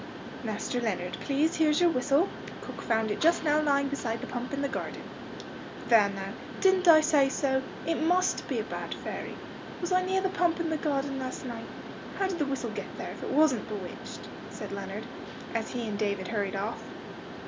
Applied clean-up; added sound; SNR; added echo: none; Mechanisms; 10 dB; none.